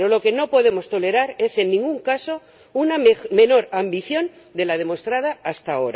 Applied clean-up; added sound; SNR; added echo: none; none; none; none.